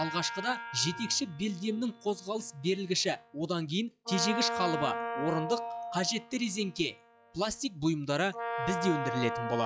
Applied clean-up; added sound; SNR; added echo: classical method log-MMSE.